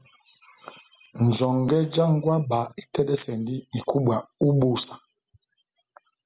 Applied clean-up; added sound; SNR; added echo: none; none; none; none.